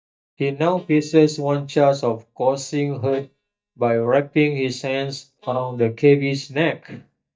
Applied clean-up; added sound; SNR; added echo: neural mask model DeepFilterNet 3.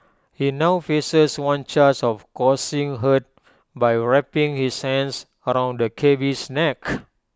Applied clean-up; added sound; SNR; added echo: none; none; none; none.